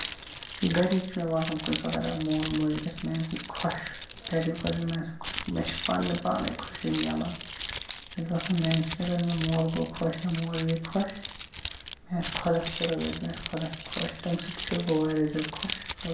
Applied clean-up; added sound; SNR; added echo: none; Keys jangling; 1 dB; reverberation time 0.6 s.